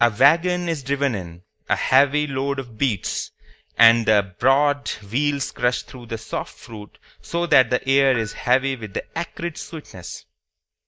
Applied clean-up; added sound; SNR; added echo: neural mask model DeepFilterNet 3.